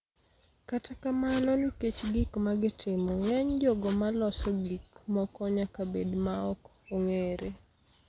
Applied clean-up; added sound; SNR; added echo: none; none; none; none.